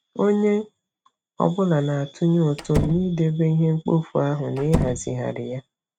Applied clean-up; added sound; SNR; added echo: neural mask model RNNoise.